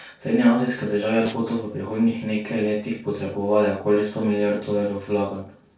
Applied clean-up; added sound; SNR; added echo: neural separator model SepFormer DNS4.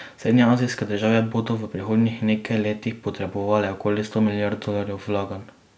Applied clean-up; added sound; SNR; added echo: none; none; none; none.